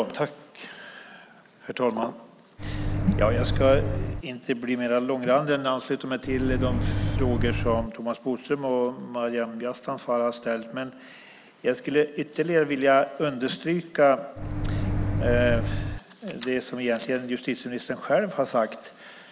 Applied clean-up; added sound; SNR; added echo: none; Microwave oven; -1 dB; none.